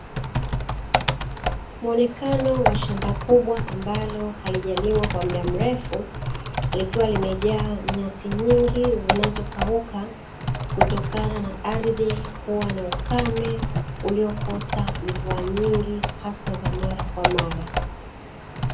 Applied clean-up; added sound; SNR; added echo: none; Typing; 1 dB; reverberation time 0.3 s.